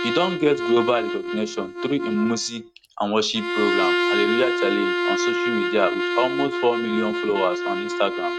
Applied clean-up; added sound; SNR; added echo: neural mask model RNNoise.